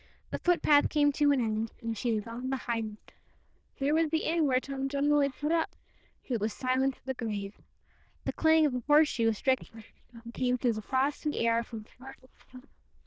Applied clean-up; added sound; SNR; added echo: neural diffusion model UNIVERSE++.